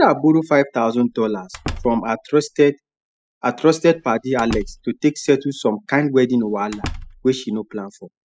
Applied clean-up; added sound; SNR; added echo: classical method spectral subtraction.